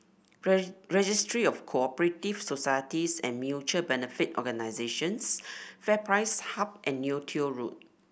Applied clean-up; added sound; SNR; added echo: none; none; none; none.